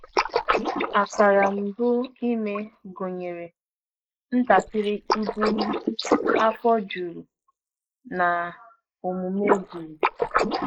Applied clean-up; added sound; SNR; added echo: neural mask model Resemble Enhance denoiser.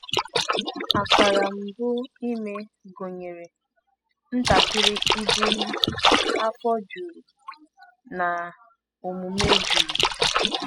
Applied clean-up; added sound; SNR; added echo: classical method spectral subtraction.